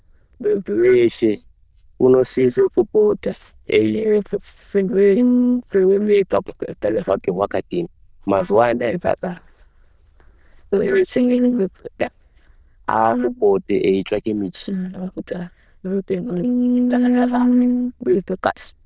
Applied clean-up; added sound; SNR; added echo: neural diffusion model UNIVERSE++.